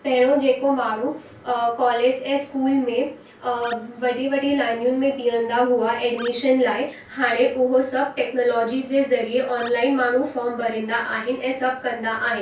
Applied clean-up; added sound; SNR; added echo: none; Animal; 20 dB; reverberation time 0.2 s.